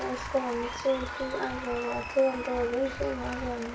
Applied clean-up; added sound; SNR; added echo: none; Applause; 8 dB; reverberation time 0.2 s.